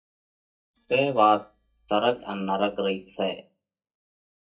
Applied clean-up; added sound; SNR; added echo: neural mask model DeepFilterNet 3.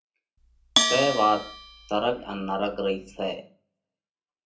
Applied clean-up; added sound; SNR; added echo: none; Bell; 2 dB; reverberation time 0.3 s.